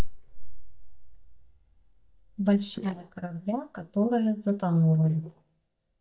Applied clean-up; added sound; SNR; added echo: neural mask model DeepFilterNet 3.